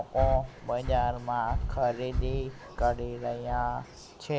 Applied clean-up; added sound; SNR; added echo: none; Breathing; 3 dB; none.